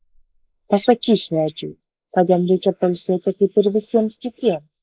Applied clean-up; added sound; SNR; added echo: neural mask model Resemble Enhance denoiser.